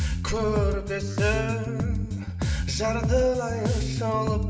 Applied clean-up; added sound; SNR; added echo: none; Bass guitar; -1 dB; reverberation time 1.1 s.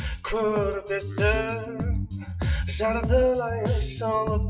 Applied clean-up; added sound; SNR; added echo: classical method WPE with log-MMSE.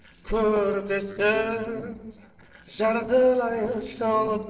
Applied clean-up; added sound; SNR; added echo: neural separator model SepFormer DNS4.